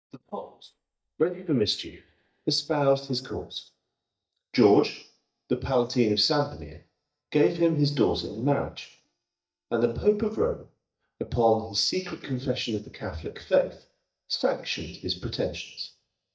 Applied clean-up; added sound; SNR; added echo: neural mask model DeepFilterNet 3.